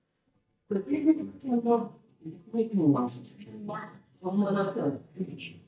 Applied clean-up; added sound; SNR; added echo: neural mask model DeepFilterNet 3.